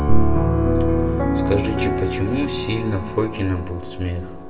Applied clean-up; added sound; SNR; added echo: none; Piano; 1 dB; reverberation time 1.1 s.